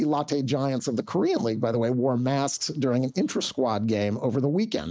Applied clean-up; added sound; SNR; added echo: neural mask model Resemble Enhance denoiser.